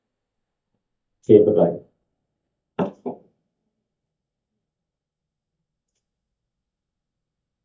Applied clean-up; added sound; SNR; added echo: neural mask model DeepFilterNet 3.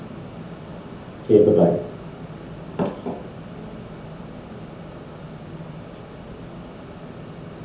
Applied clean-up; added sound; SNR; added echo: none; Mechanisms; 15 dB; reverberation time 0.5 s.